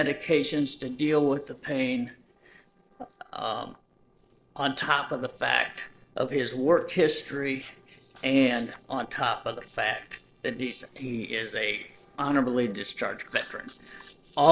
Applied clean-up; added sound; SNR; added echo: neural separator model SepFormer DNS4.